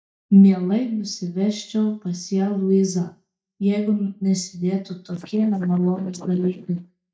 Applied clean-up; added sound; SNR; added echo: neural mask model DeepFilterNet 3.